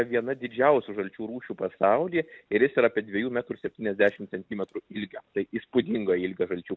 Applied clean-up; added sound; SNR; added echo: none; none; none; none.